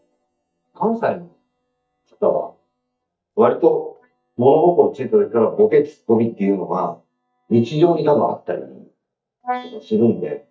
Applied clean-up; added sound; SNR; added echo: neural mask model DeepFilterNet 3.